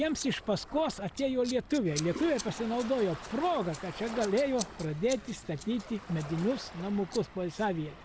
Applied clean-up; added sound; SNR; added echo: none; Scissors; 17 dB; none.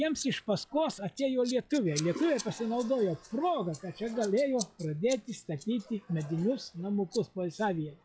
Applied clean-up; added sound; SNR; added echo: classical method log-MMSE.